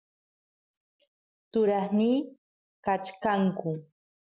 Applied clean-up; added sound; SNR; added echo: none; none; none; none.